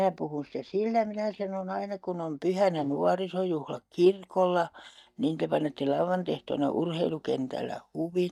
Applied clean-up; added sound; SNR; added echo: neural mask model DeepFilterNet 3.